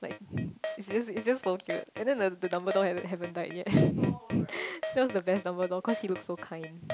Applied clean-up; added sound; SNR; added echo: none; Keyboard (musical); 11 dB; none.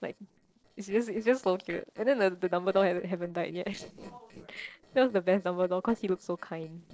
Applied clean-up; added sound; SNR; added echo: neural separator model SepFormer DNS4.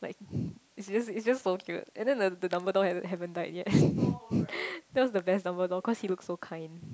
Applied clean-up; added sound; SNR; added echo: none; none; none; none.